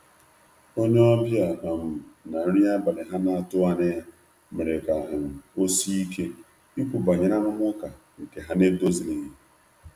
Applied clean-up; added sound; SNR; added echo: none; none; none; none.